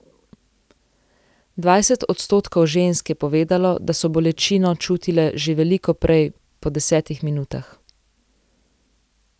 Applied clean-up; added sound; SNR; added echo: none; none; none; none.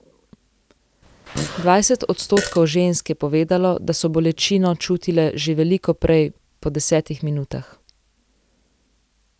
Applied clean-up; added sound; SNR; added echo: none; Fart; 10 dB; none.